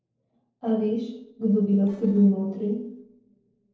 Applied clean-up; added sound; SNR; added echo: neural separator model SepFormer DNS4.